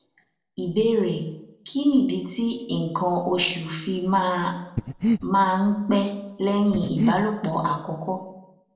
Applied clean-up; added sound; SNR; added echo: neural separator model SepFormer DNS4.